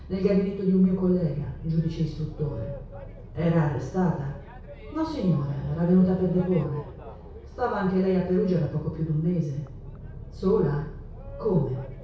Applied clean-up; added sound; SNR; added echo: none; Boat, Water vehicle; 14 dB; reverberation time 0.6 s.